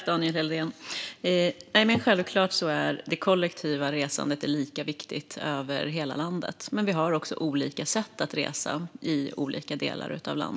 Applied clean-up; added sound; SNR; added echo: none; none; none; none.